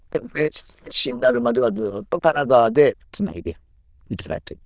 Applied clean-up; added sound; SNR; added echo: neural diffusion model UNIVERSE++.